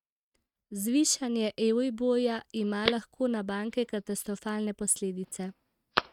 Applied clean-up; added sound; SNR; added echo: neural mask model RNNoise.